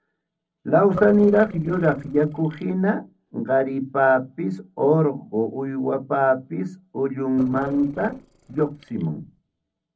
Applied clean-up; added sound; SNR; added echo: neural separator model SepFormer DNS4.